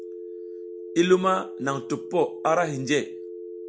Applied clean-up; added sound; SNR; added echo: none; Telephone; 11 dB; none.